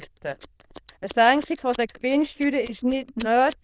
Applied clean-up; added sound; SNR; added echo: neural diffusion model UNIVERSE++.